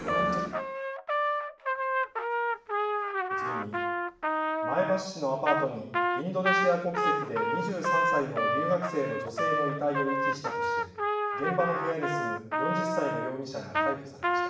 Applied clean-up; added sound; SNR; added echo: none; Trumpet; -3 dB; reverberation time 0.6 s.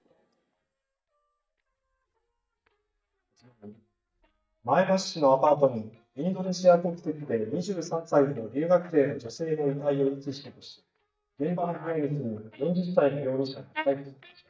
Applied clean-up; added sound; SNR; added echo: neural mask model DeepFilterNet 3.